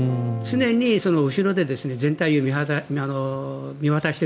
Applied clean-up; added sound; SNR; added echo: none; Guitar; 20 dB; none.